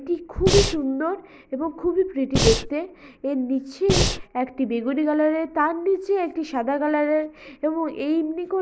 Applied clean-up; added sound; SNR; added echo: none; Breathing; -2 dB; none.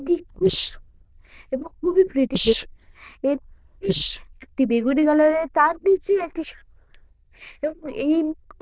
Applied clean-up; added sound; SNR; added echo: neural diffusion model UNIVERSE++.